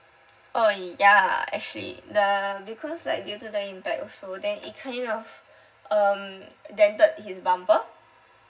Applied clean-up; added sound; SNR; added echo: none; none; none; reverberation time 0.4 s.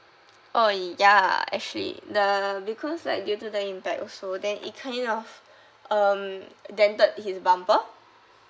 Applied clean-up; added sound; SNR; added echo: none; none; none; none.